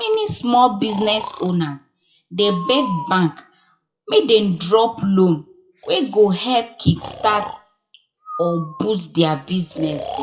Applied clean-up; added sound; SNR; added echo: classical method WPE with log-MMSE.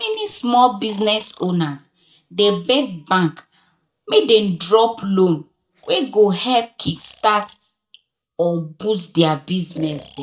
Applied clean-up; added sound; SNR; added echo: neural mask model DeepFilterNet 3.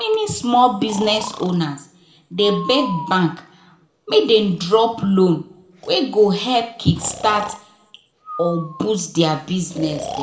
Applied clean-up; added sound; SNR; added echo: none; Breathing; 15 dB; reverberation time 0.5 s.